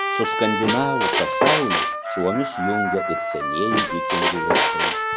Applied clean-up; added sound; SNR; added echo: none; Squeak + Trumpet; -4 dB; none.